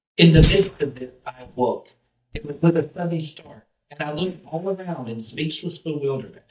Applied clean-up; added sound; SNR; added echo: neural mask model DeepFilterNet 3.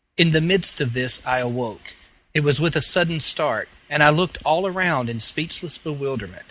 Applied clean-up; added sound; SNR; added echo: none; none; none; none.